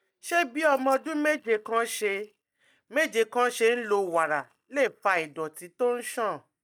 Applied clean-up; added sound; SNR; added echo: neural mask model DeepFilterNet 3.